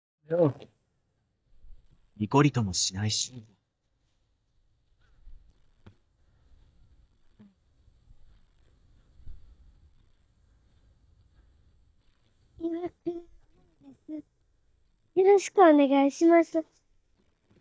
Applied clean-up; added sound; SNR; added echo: neural mask model DeepFilterNet 3.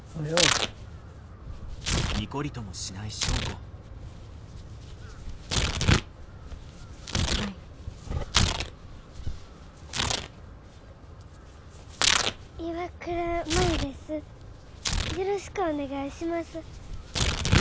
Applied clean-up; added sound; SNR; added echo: none; Tearing; -5 dB; none.